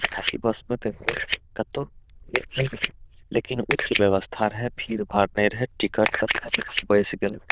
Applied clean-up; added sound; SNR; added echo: neural diffusion model UNIVERSE++.